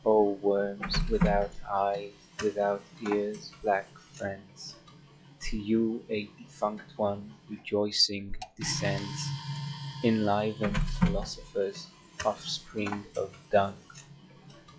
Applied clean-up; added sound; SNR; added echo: classical method log-MMSE.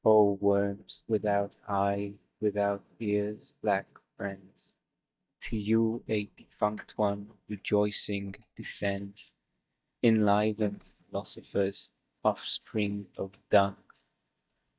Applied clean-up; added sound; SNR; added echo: neural mask model DeepFilterNet 3.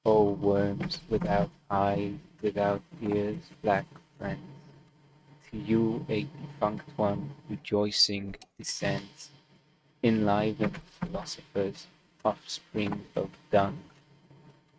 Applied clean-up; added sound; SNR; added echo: neural mask model RNNoise.